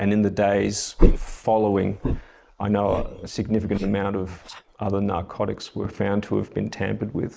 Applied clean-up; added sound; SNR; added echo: neural mask model Resemble Enhance denoiser.